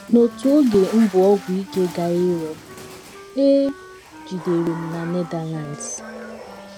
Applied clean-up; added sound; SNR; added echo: none; Water / Splash, splatter + Wind instrument, woodwind instrument; 17 dB; none.